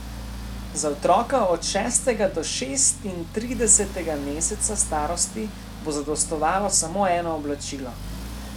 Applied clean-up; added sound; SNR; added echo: none; Accelerating, revving, vroom; 11 dB; none.